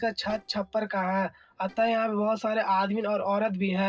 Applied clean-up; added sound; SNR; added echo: neural separator model SepFormer DNS4.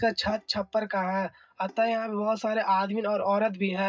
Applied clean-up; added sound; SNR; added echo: neural mask model DeepFilterNet 3.